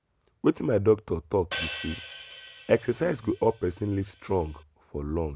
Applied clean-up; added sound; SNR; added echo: none; Hi-hat; 10 dB; none.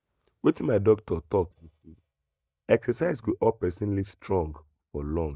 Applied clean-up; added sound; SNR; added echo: neural mask model DeepFilterNet 3.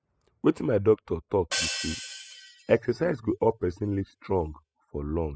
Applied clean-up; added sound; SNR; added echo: classical method spectral subtraction.